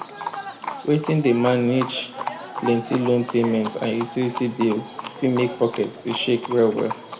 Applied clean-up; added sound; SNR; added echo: none; Livestock, farm animals, working animals; 11 dB; reverberation time 1.6 s.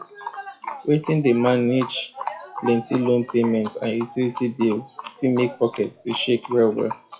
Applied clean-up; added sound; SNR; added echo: classical method WPE with log-MMSE.